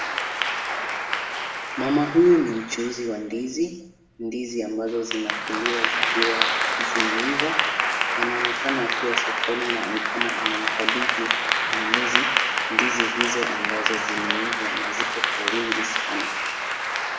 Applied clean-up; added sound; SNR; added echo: none; Applause / Clapping; -3 dB; reverberation time 0.7 s.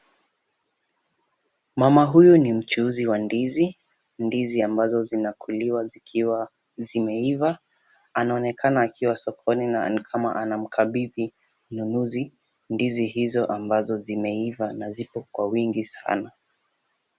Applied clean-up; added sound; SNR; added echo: none; none; none; none.